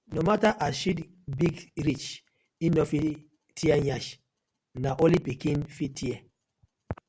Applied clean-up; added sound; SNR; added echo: none; none; none; none.